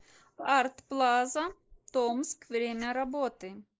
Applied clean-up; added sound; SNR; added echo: neural mask model Resemble Enhance denoiser.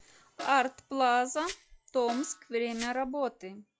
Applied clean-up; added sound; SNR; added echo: classical method log-MMSE.